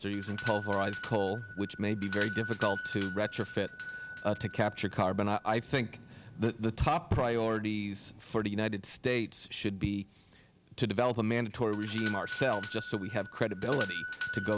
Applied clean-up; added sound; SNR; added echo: none; Doorbell; -4 dB; none.